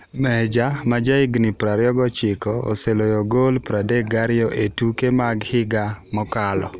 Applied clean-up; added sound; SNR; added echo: none; none; none; none.